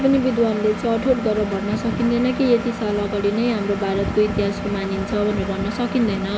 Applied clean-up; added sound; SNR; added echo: none; Engine; 8 dB; none.